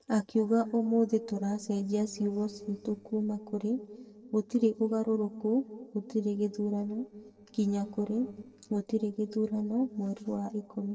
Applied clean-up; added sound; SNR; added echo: neural separator model SepFormer DNS4.